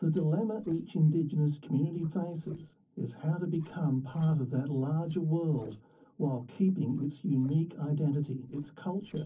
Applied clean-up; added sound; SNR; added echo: neural separator model SepFormer DNS4.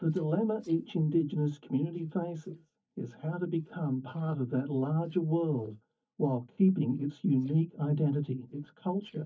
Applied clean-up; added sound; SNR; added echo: neural mask model DeepFilterNet 3.